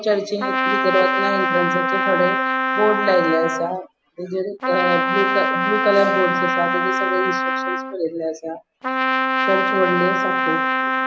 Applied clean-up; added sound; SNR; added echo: none; Trumpet; -2 dB; none.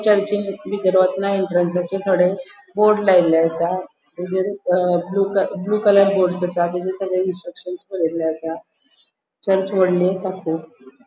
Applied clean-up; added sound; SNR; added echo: none; none; none; none.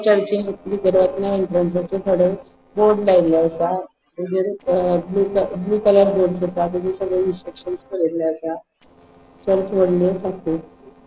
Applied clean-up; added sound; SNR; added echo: neural separator model SepFormer DNS4.